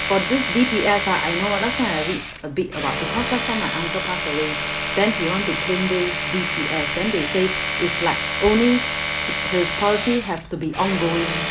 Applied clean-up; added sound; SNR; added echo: none; Domestic sounds, home sounds; 0 dB; none.